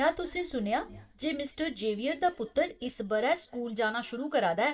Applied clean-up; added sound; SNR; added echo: neural mask model DeepFilterNet 3.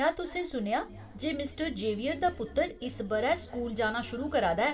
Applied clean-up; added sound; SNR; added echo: none; Bowed string instrument; 17 dB; reverberation time 1.4 s.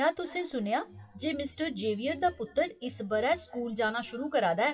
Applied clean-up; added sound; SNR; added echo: classical method WPE with log-MMSE.